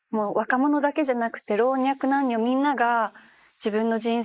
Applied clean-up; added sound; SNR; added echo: neural mask model Resemble Enhance denoiser.